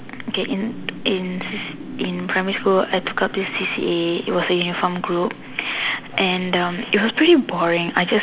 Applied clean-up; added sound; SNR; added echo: none; none; none; none.